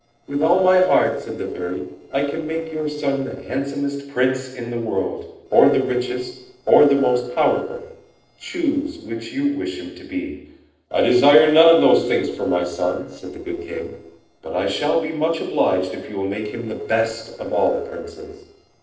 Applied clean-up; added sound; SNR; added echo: neural separator model SepFormer DNS4.